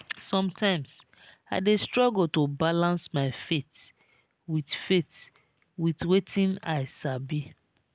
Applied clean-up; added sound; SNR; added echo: none; none; none; none.